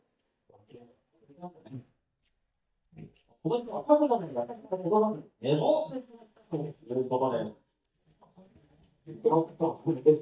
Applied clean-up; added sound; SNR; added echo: neural mask model DeepFilterNet 3.